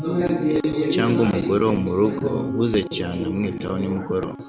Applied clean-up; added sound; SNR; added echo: none; Wind instrument, woodwind instrument; 19 dB; none.